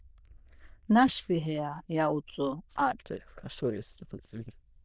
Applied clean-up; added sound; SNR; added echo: neural diffusion model UNIVERSE++.